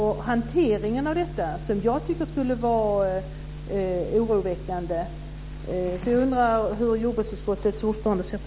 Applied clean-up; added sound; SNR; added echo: none; none; none; none.